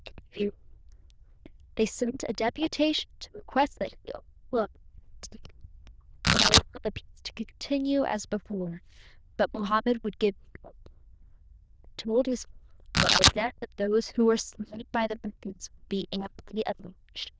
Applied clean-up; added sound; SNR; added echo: neural diffusion model UNIVERSE++.